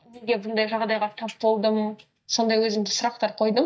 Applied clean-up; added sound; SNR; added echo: neural mask model DeepFilterNet 3.